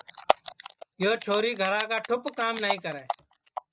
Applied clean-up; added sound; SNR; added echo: neural mask model RNNoise.